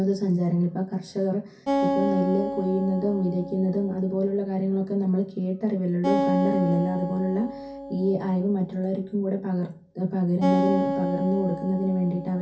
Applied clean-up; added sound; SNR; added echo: none; Acoustic guitar; 5 dB; reverberation time 0.3 s.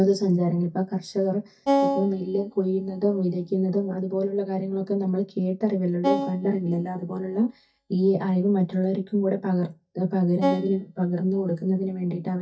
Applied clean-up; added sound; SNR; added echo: neural mask model DeepFilterNet 3.